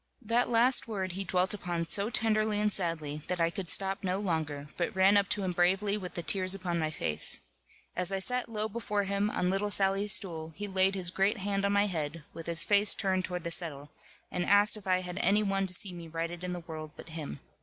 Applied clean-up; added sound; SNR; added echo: none; none; none; none.